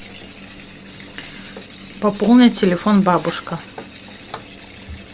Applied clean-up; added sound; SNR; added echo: none; none; none; none.